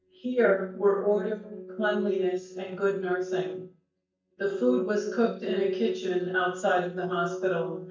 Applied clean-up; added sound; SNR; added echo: neural mask model DeepFilterNet 3.